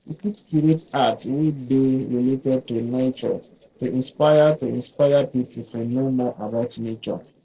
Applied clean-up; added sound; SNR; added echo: neural separator model SepFormer DNS4.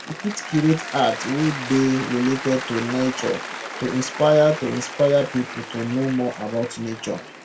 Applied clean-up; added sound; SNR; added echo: none; Applause / Cheering; 11 dB; reverberation time 0.2 s.